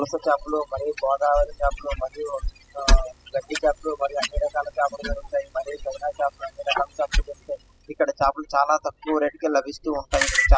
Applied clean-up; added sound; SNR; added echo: classical method spectral subtraction.